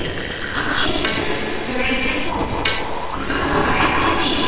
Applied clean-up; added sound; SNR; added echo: neural separator model SepFormer WHAMR!.